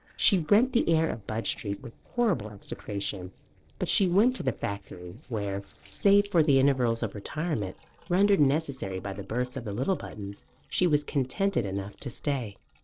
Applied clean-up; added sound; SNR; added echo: neural separator model SepFormer DNS4.